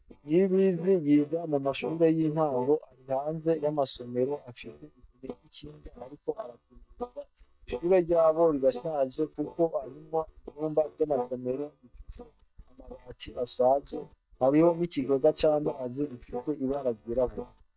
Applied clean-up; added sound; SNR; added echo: neural mask model DeepFilterNet 3.